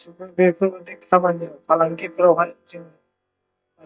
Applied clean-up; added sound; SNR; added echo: neural mask model DeepFilterNet 3.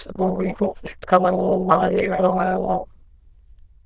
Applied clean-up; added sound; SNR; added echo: neural diffusion model UNIVERSE++.